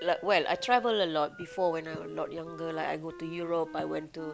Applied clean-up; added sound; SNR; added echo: none; Wind instrument, woodwind instrument; 15 dB; none.